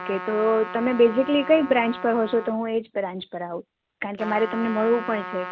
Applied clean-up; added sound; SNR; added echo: none; Trumpet; 13 dB; none.